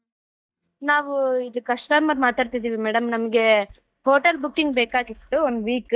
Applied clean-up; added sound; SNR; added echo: neural mask model DeepFilterNet 3.